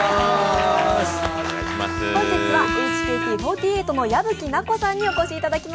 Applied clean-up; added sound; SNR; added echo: none; Bowed string instrument; 7 dB; none.